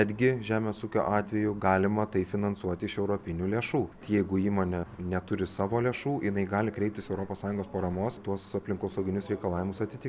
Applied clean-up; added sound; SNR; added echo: none; none; none; none.